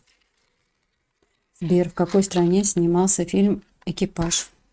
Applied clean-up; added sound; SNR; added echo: neural mask model RNNoise.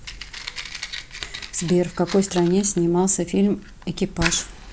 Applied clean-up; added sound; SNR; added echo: none; Fire; 13 dB; none.